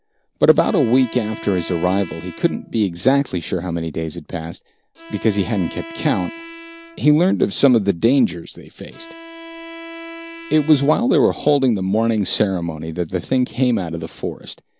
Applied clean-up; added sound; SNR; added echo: none; Bowed string instrument; 17 dB; none.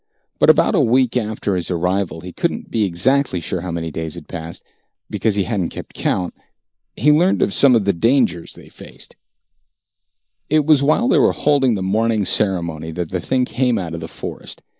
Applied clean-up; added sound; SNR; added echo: neural mask model Resemble Enhance denoiser.